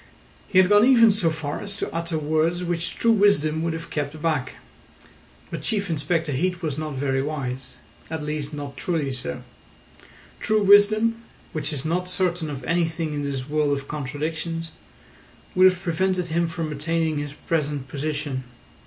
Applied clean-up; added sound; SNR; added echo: none; none; none; none.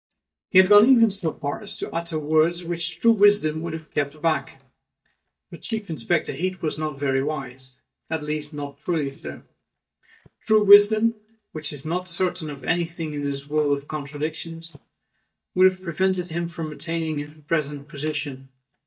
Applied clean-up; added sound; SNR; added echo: neural mask model DeepFilterNet 3.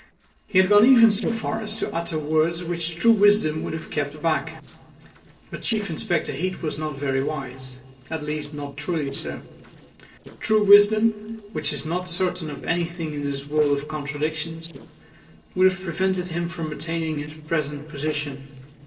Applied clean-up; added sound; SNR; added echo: neural separator model SepFormer DNS4.